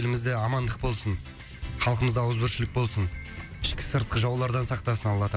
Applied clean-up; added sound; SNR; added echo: none; none; none; none.